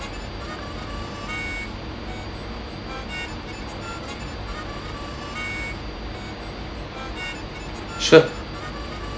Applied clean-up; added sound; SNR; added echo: none; Harmonica; 12 dB; none.